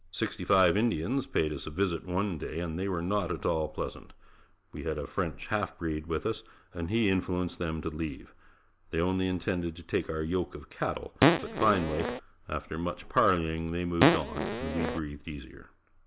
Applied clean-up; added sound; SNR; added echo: none; Fart; -4 dB; none.